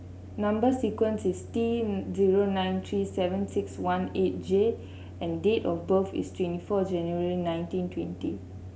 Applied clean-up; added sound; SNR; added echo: none; none; none; none.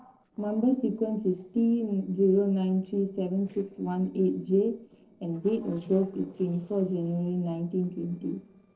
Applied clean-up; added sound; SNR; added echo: neural separator model SepFormer DNS4.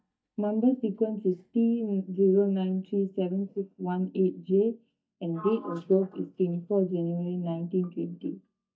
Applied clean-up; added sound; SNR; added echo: neural mask model DeepFilterNet 3.